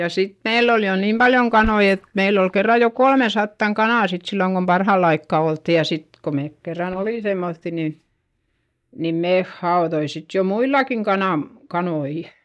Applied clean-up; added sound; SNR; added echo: neural mask model DeepFilterNet 3.